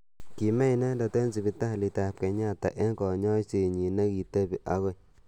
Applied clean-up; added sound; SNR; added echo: none; none; none; none.